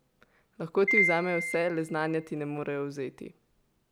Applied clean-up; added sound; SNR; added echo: none; Piano; 0 dB; none.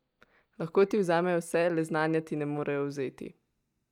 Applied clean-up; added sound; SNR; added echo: neural mask model DeepFilterNet 3.